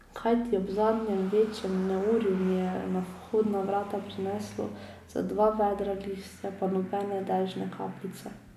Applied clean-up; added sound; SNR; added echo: none; Engine starting / Motor vehicle (road); 19 dB; none.